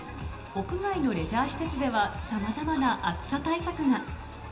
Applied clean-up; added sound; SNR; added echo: none; none; none; reverberation time 0.8 s.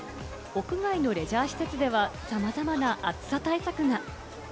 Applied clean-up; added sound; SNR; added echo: none; none; none; none.